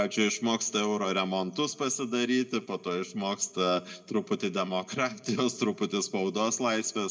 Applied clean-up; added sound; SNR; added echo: none; none; none; reverberation time 1.7 s.